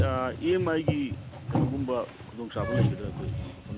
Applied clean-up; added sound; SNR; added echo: none; Bicycle; -1 dB; none.